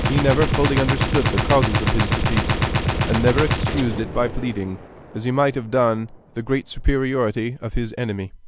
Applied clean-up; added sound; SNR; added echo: none; Gunshot, gunfire; 1 dB; none.